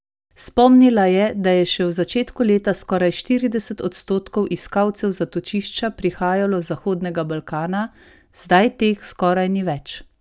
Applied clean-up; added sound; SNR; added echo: none; none; none; none.